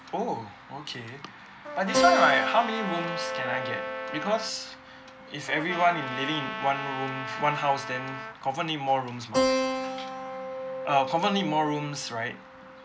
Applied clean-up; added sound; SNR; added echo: none; Keyboard (musical) + Trumpet; 4 dB; none.